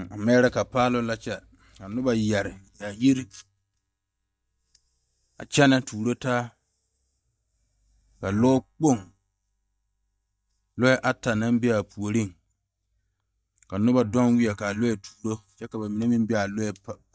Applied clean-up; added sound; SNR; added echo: neural mask model DeepFilterNet 3.